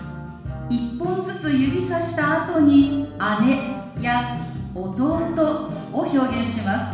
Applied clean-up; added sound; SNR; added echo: none; none; none; reverberation time 1.1 s.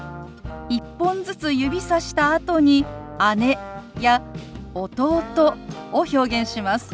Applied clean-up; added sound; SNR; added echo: none; none; none; none.